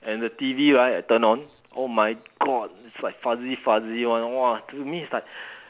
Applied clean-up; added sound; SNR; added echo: none; none; none; none.